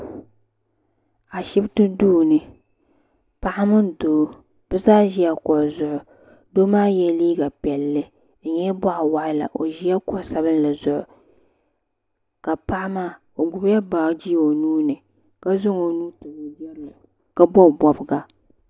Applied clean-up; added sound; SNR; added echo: none; none; none; none.